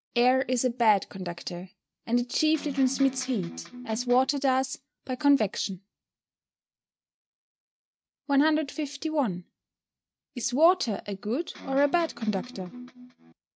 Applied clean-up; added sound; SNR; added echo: neural mask model RNNoise.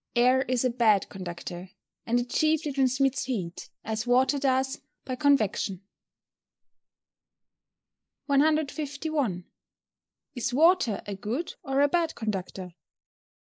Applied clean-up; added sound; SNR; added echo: neural mask model Resemble Enhance denoiser.